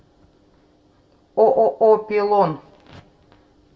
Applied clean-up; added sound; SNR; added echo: none; none; none; reverberation time 0.6 s.